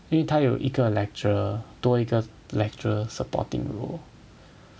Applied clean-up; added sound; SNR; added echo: none; none; none; none.